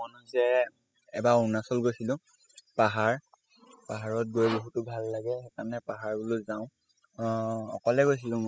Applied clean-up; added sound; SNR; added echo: classical method spectral subtraction.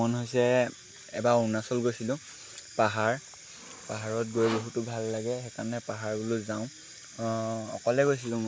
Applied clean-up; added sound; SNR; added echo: none; Sawing; 14 dB; none.